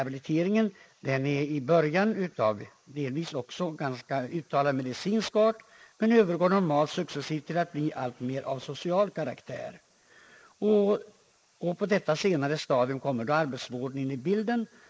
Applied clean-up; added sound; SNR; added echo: neural mask model Resemble Enhance denoiser.